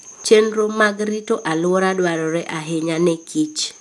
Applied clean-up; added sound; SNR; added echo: none; none; none; none.